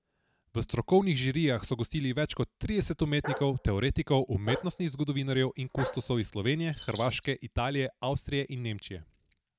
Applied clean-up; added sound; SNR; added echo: none; Bird vocalization, bird call, bird song + Bark; 11 dB; none.